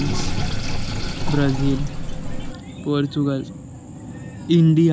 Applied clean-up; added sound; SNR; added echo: none; Sink (filling or washing); 3 dB; none.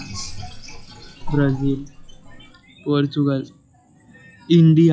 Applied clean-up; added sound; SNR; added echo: classical method log-MMSE.